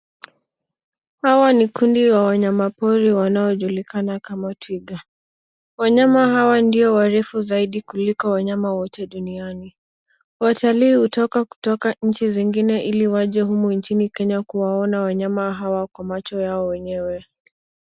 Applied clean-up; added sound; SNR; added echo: none; none; none; none.